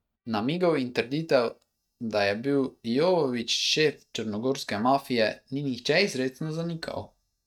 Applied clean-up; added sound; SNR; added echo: neural mask model DeepFilterNet 3.